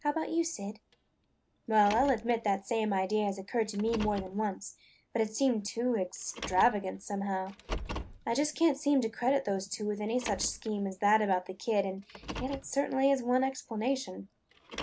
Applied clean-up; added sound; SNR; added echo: none; Car; 15 dB; none.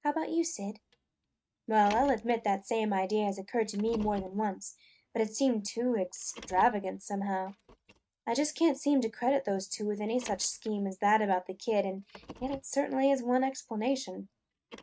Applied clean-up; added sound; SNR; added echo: neural mask model RNNoise.